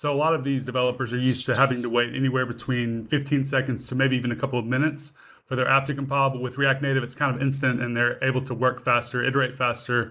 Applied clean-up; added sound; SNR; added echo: neural mask model Resemble Enhance denoiser.